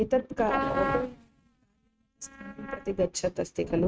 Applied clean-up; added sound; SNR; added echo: neural mask model RNNoise.